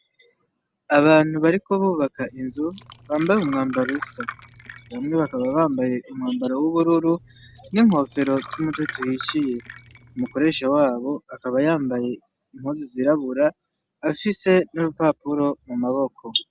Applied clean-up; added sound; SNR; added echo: none; Glass; 16 dB; none.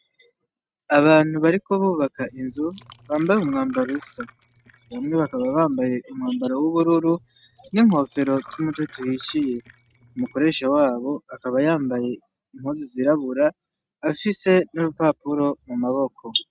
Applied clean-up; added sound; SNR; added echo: neural mask model RNNoise.